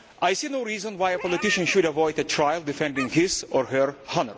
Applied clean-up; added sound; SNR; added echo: none; Meow; 12 dB; none.